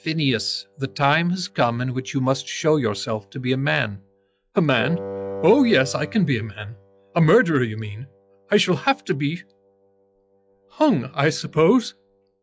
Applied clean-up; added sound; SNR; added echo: classical method log-MMSE.